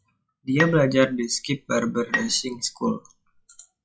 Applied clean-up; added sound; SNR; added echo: classical method log-MMSE.